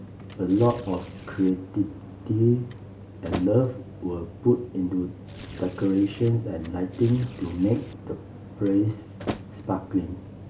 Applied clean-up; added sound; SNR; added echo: none; Tearing + Slam; 16 dB; none.